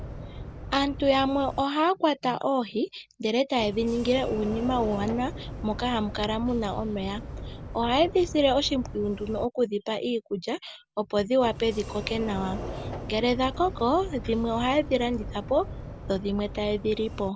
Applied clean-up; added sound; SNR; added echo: none; Sliding door; 11 dB; none.